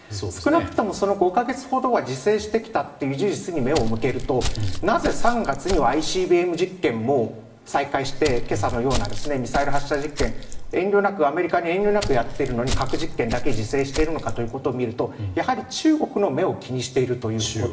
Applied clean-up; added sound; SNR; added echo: none; Walk, footsteps; 2 dB; reverberation time 0.8 s.